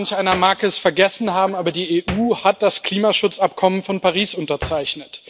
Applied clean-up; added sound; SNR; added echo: none; Hands; 17 dB; none.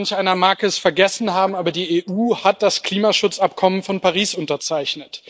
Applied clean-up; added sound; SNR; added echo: neural mask model Resemble Enhance denoiser.